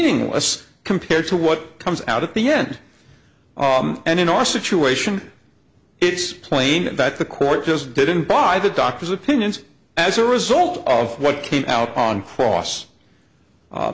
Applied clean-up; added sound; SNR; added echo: none; none; none; none.